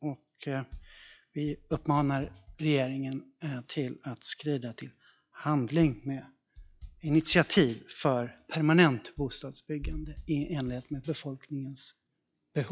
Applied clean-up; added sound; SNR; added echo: classical method log-MMSE.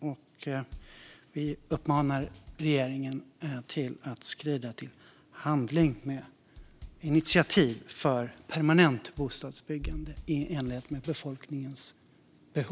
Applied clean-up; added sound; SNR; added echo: none; Bass drum / Snare drum / Drum kit + Bass drum; 18 dB; none.